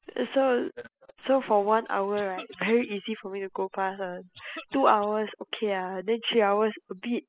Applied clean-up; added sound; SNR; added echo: classical method spectral subtraction.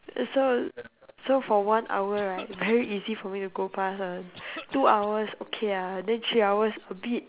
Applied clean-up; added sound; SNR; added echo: none; Cough; 17 dB; none.